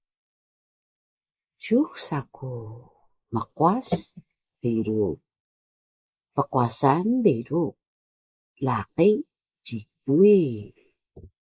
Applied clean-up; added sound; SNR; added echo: neural mask model Resemble Enhance denoiser.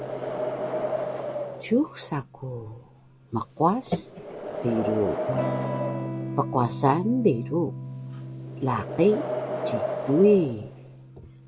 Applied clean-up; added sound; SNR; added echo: none; Electric guitar / Strum + Wind; 5 dB; none.